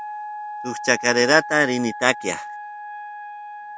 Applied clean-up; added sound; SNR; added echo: none; Wind instrument, woodwind instrument; 10 dB; none.